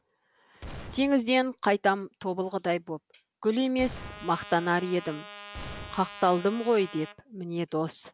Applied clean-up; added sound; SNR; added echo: none; Glass + Trumpet; 14 dB; none.